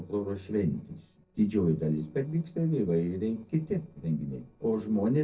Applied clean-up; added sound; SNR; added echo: neural separator model SepFormer DNS4.